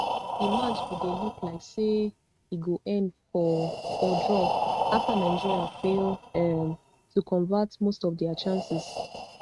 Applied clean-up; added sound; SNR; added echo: neural mask model RNNoise.